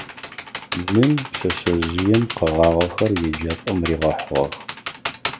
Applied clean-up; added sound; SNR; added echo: none; Computer keyboard; 9 dB; none.